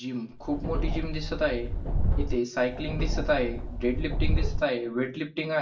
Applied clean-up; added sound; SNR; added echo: none; Subway, metro, underground; -2 dB; reverberation time 0.2 s.